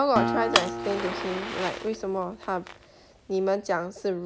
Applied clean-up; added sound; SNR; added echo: none; Fire + Acoustic guitar; 3 dB; none.